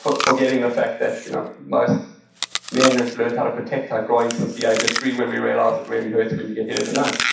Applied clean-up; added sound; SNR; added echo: none; Chewing, mastication; 8 dB; reverberation time 0.7 s.